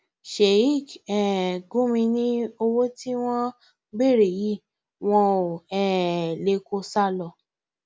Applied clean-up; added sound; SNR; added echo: none; none; none; none.